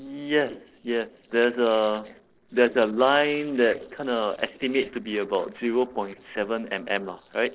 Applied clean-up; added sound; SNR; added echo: neural separator model SepFormer DNS4.